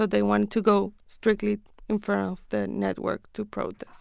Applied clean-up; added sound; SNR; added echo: none; none; none; none.